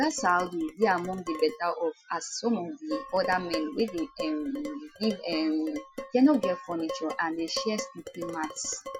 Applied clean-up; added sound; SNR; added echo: classical method Wiener filter.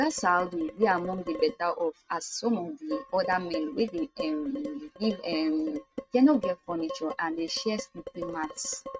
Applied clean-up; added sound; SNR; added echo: neural mask model RNNoise.